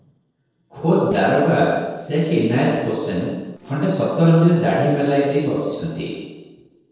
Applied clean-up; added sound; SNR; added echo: neural separator model SepFormer DNS4.